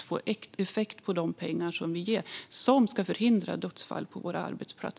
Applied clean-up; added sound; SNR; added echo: none; none; none; none.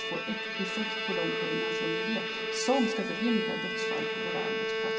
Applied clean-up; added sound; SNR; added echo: none; Bowed string instrument; -2 dB; reverberation time 1.9 s.